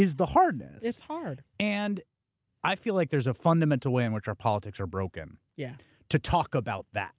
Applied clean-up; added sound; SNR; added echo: none; none; none; none.